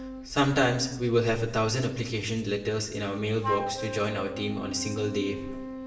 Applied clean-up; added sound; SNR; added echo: none; Wind instrument, woodwind instrument; 10 dB; reverberation time 0.8 s.